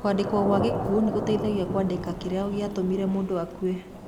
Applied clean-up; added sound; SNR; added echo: none; Thunder / Rain; 6 dB; none.